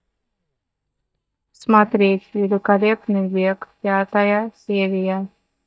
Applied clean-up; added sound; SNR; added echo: neural mask model DeepFilterNet 3.